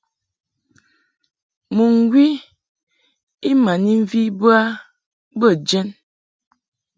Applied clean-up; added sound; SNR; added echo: none; none; none; none.